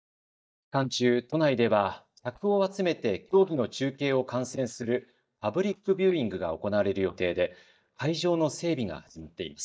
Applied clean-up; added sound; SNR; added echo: neural mask model DeepFilterNet 3.